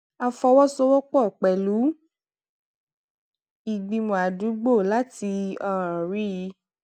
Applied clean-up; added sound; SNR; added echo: none; none; none; none.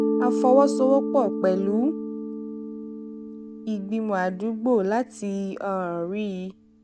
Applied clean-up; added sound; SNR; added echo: none; Mallet percussion; 5 dB; none.